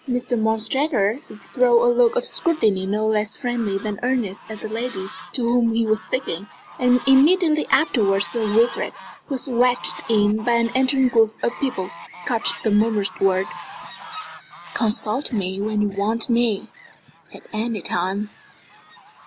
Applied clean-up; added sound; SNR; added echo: none; Fowl; 19 dB; none.